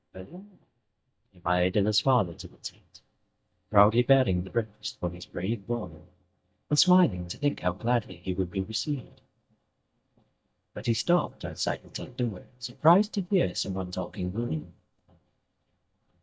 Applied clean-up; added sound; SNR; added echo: neural mask model DeepFilterNet 3.